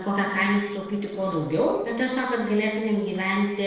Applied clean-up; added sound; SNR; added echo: neural separator model SepFormer DNS4.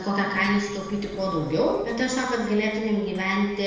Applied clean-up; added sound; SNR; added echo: none; Sliding door; 19 dB; reverberation time 1.0 s.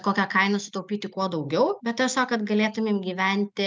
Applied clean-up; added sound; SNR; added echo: none; none; none; none.